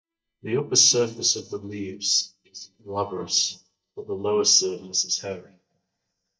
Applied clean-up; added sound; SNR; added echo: neural mask model DeepFilterNet 3.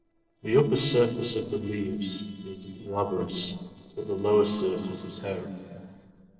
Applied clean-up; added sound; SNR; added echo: neural separator model SepFormer DNS4.